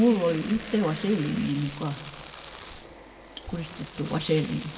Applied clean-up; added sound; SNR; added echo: none; Domestic sounds, home sounds; 14 dB; reverberation time 0.9 s.